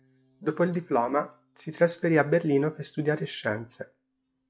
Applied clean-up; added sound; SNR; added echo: classical method log-MMSE.